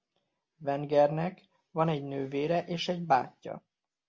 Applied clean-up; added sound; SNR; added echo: none; none; none; none.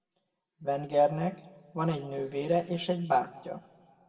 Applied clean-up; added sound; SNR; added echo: none; none; none; reverberation time 1.5 s.